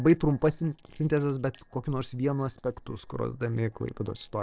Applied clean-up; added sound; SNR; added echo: neural separator model SepFormer DNS4.